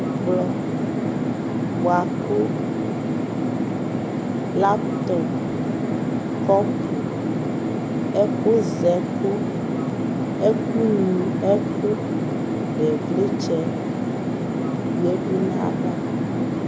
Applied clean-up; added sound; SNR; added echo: none; Fixed-wing aircraft, airplane; -2 dB; none.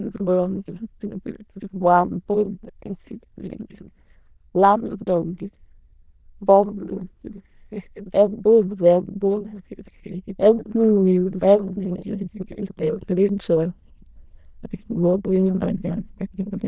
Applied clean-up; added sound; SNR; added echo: neural diffusion model UNIVERSE++.